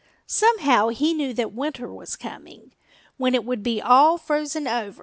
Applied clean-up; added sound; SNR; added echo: none; none; none; none.